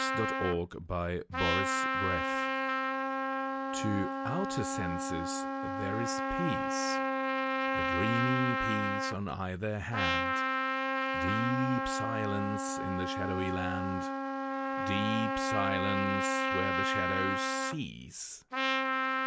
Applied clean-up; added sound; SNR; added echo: none; Trumpet; -4 dB; none.